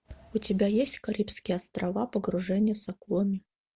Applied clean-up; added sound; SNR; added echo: none; none; none; none.